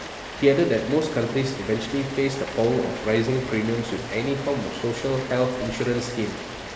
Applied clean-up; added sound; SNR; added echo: none; Rain; 10 dB; reverberation time 2.1 s.